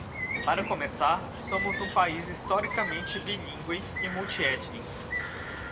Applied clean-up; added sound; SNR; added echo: none; Bird; 4 dB; reverberation time 0.7 s.